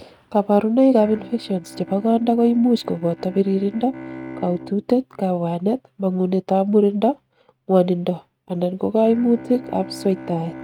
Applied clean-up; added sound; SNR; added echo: neural mask model RNNoise.